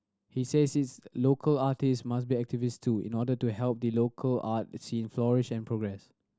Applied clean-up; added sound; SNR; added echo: none; none; none; none.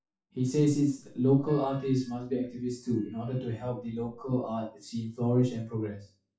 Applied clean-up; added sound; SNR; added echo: classical method WPE with log-MMSE.